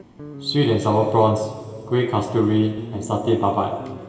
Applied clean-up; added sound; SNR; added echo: none; Guitar; 18 dB; reverberation time 2.5 s.